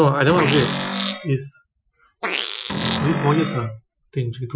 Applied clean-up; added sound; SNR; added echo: classical method Wiener filter.